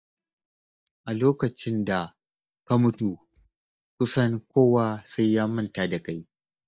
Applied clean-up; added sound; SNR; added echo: neural mask model DeepFilterNet 3.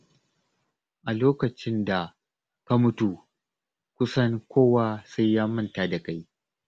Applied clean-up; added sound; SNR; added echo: none; none; none; none.